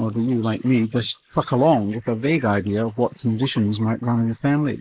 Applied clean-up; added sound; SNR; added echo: neural mask model Resemble Enhance denoiser.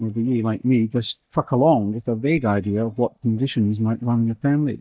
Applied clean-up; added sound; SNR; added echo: neural mask model DeepFilterNet 3.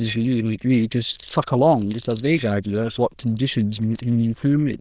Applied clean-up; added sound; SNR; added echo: neural diffusion model UNIVERSE++.